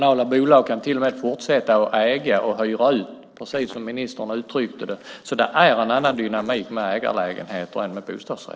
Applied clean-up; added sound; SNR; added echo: neural separator model SepFormer DNS4.